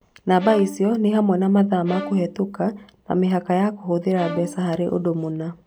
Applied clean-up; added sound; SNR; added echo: none; Bowed string instrument; 15 dB; none.